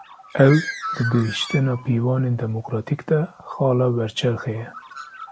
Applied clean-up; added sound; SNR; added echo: none; Bird; 15 dB; none.